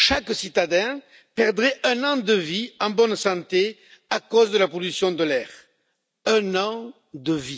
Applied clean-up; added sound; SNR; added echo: none; none; none; none.